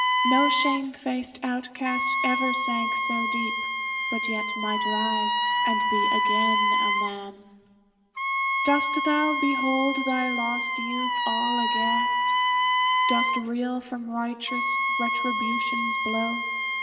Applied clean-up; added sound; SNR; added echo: none; Wind instrument, woodwind instrument; -4 dB; reverberation time 2.4 s.